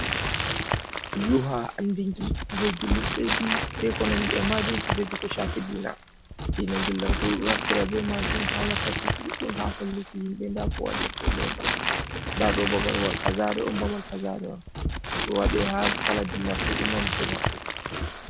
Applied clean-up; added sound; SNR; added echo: none; Crumpling, crinkling; -1 dB; none.